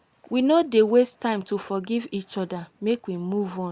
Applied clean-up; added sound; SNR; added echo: none; none; none; none.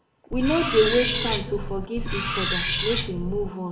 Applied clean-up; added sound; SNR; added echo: none; Cutlery, silverware; 1 dB; reverberation time 1.5 s.